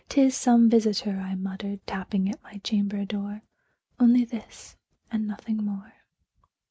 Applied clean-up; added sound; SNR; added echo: none; none; none; none.